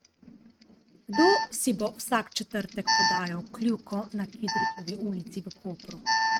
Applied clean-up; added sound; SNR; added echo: neural mask model RNNoise.